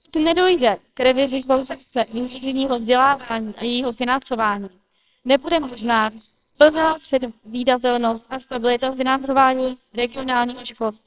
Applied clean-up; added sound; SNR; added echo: neural separator model SepFormer WHAMR!.